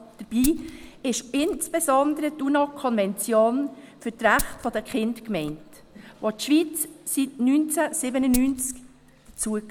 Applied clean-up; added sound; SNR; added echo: none; Glass; 15 dB; none.